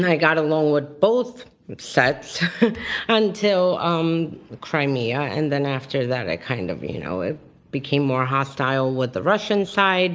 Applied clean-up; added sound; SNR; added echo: none; none; none; none.